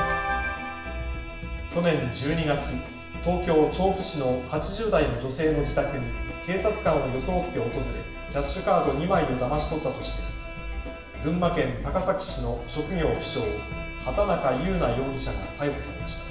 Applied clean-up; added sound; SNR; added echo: none; Bowed string instrument; 16 dB; reverberation time 0.8 s.